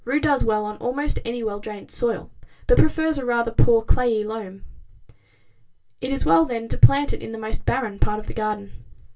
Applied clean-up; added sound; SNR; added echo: none; none; none; reverberation time 0.1 s.